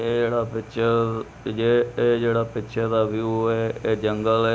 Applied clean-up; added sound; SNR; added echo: none; none; none; none.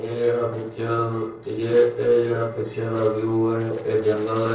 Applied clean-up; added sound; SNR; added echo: neural separator model SepFormer DNS4.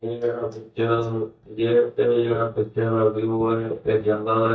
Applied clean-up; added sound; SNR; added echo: neural mask model DeepFilterNet 3.